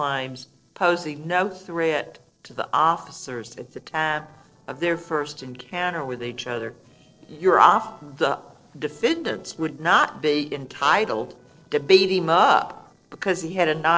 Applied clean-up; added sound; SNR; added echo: neural separator model SepFormer DNS4.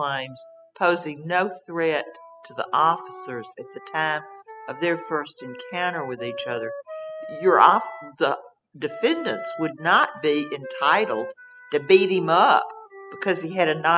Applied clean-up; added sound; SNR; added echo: classical method spectral subtraction.